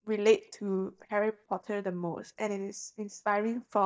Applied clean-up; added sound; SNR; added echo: neural mask model DeepFilterNet 3.